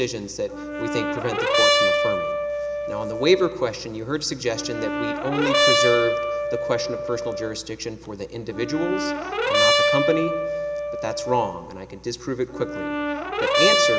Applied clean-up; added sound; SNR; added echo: none; Brass instrument; -3 dB; none.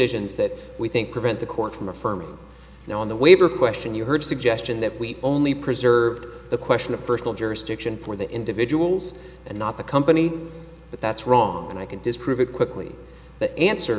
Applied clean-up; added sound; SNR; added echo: none; none; none; none.